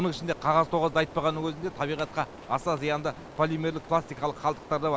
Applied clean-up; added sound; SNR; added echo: none; Rain; 16 dB; none.